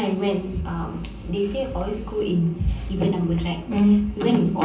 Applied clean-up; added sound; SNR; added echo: none; none; none; reverberation time 0.6 s.